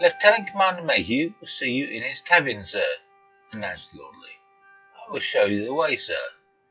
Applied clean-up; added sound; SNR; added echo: classical method log-MMSE.